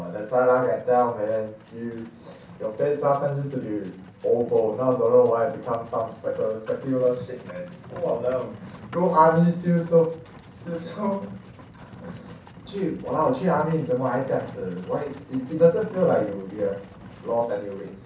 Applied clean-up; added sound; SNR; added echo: none; Livestock, farm animals, working animals; 20 dB; reverberation time 0.6 s.